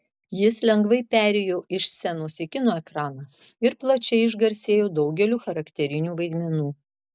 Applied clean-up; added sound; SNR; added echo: none; none; none; none.